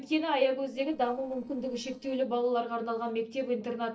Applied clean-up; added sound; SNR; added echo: neural separator model SepFormer DNS4.